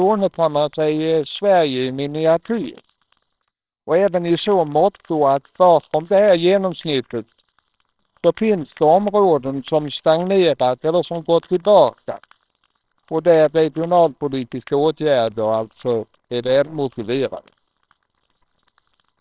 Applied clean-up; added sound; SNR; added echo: neural separator model SepFormer WHAMR!.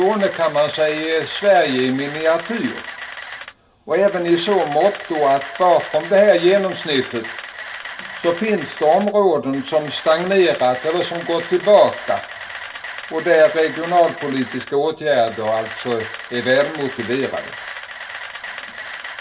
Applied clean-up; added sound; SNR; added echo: none; Camera; 14 dB; reverberation time 0.2 s.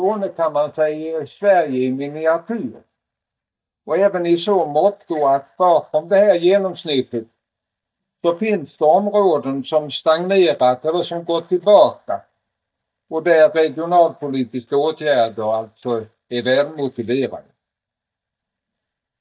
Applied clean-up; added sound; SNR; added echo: neural mask model DeepFilterNet 3.